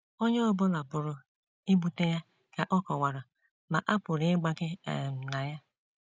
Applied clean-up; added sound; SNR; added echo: none; none; none; none.